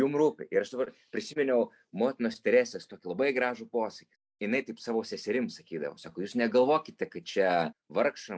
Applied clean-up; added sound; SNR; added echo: none; none; none; none.